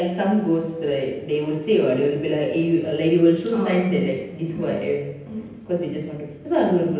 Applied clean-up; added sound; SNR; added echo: none; none; none; reverberation time 0.9 s.